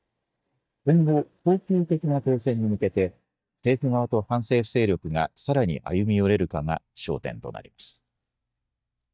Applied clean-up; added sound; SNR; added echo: neural mask model DeepFilterNet 3.